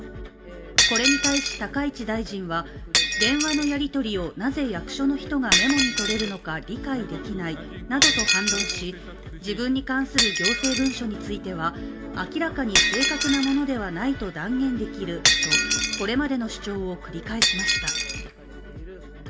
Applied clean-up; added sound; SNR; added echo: none; Shatter; 0 dB; reverberation time 0.3 s.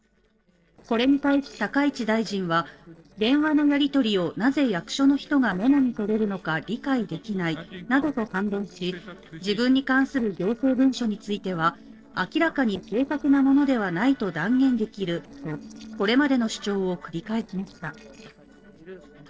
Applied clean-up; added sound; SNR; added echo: neural separator model SepFormer DNS4.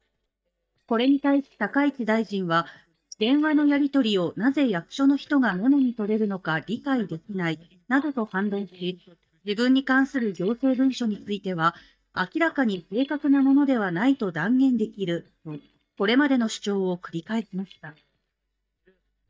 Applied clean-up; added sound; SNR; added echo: neural mask model DeepFilterNet 3.